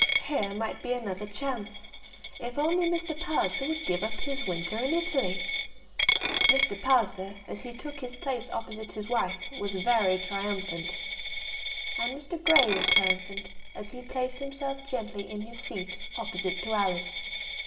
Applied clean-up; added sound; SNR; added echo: none; Coin (dropping); 2 dB; reverberation time 1.4 s.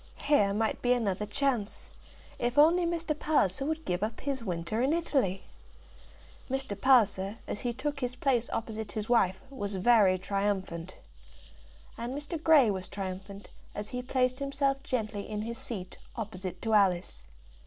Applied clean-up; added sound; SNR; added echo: none; none; none; none.